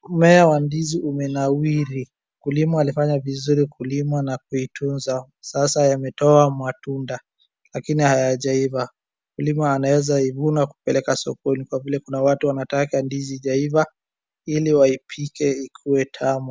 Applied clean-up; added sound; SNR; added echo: none; none; none; none.